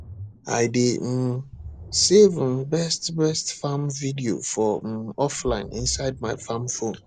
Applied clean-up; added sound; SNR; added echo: none; Ocean; 19 dB; none.